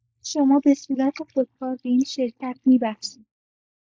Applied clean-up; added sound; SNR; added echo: neural mask model Resemble Enhance denoiser.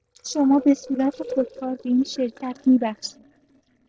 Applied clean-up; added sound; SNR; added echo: neural separator model SepFormer DNS4.